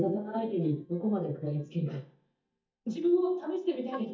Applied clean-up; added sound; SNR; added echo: neural mask model DeepFilterNet 3.